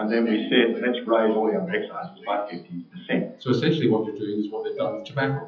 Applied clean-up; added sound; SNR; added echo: classical method WPE with log-MMSE.